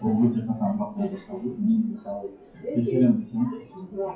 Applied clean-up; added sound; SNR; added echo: classical method WPE with log-MMSE.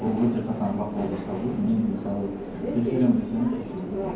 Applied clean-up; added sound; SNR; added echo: none; Subway, metro, underground; 8 dB; reverberation time 0.9 s.